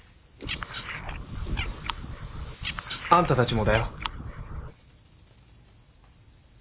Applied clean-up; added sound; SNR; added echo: none; Frog; 3 dB; none.